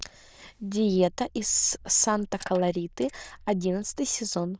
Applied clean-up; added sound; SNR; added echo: neural diffusion model UNIVERSE++.